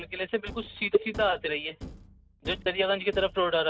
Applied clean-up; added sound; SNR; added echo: none; Thump, thud; 16 dB; none.